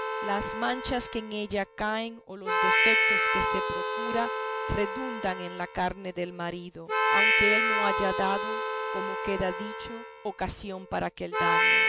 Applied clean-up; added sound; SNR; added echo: none; Harmonica; -4 dB; none.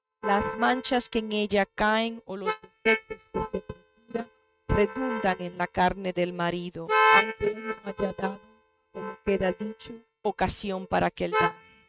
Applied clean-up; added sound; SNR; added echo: neural mask model RNNoise.